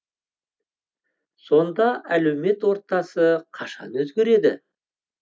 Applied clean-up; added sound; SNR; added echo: none; none; none; none.